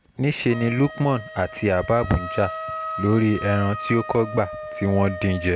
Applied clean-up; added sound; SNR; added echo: none; Wind instrument, woodwind instrument; 11 dB; none.